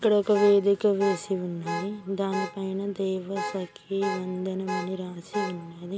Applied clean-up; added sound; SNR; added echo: none; Alarm / Car; 9 dB; none.